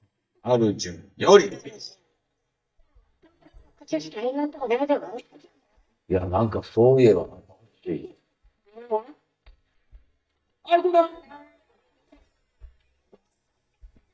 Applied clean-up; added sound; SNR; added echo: neural mask model DeepFilterNet 3.